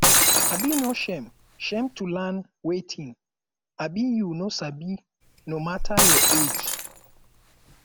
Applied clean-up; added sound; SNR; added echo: none; Shatter; -4 dB; none.